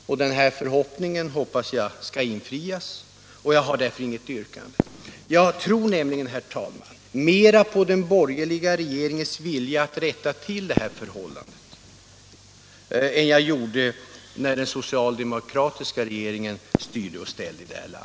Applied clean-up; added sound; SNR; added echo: none; Fireworks; 15 dB; none.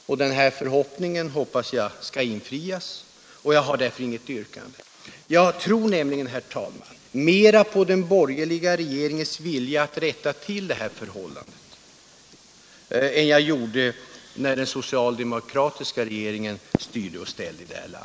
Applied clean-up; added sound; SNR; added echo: neural mask model Resemble Enhance denoiser.